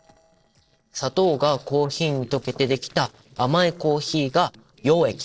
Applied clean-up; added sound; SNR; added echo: neural separator model SepFormer DNS4.